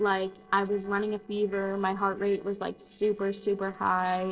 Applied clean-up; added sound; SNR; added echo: neural separator model SepFormer DNS4.